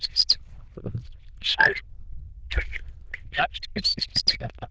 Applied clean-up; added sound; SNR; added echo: neural diffusion model UNIVERSE++.